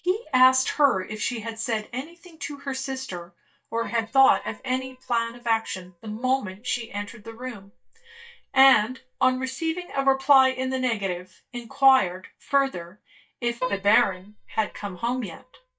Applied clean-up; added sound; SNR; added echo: neural mask model DeepFilterNet 3.